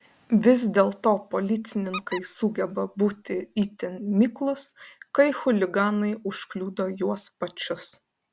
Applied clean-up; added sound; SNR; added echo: none; Squeak; 16 dB; none.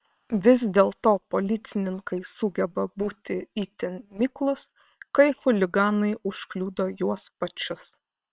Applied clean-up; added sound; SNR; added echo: neural separator model SepFormer WHAM!.